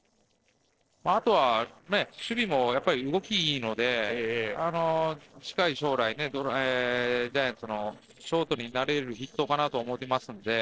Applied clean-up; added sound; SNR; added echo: neural separator model SepFormer DNS4.